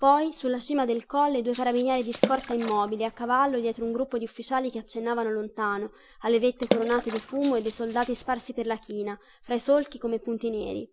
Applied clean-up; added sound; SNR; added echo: none; Water / Splash, splatter + Rattle (instrument); 7 dB; none.